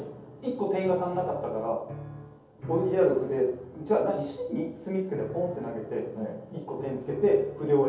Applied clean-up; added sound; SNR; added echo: none; Piano; 15 dB; reverberation time 0.7 s.